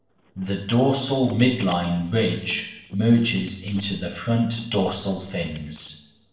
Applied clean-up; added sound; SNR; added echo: neural separator model SepFormer DNS4.